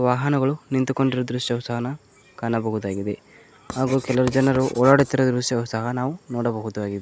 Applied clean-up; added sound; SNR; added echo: none; Writing; 15 dB; none.